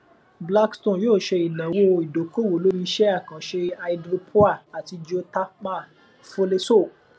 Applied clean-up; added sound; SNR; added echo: none; none; none; none.